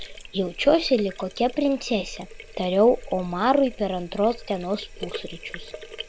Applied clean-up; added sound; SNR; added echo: none; Sink (filling or washing); 15 dB; none.